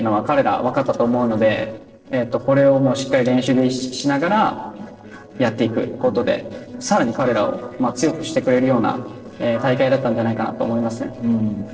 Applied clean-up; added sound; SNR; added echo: neural separator model SepFormer DNS4.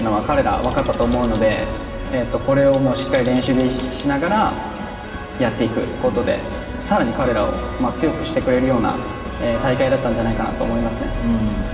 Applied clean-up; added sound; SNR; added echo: none; Tick-tock; 15 dB; reverberation time 2.0 s.